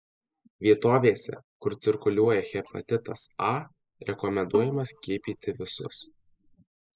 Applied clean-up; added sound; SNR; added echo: neural mask model Resemble Enhance denoiser.